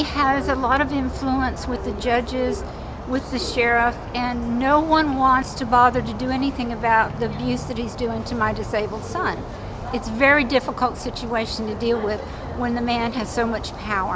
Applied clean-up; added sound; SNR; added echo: none; none; none; none.